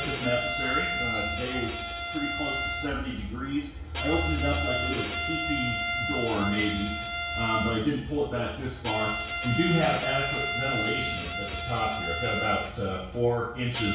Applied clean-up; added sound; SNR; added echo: none; Bowed string instrument; 3 dB; reverberation time 0.6 s.